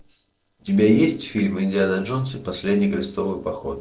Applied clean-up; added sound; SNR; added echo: neural separator model SepFormer DNS4.